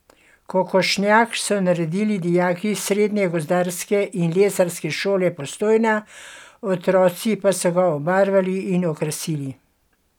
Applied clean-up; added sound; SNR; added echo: none; none; none; none.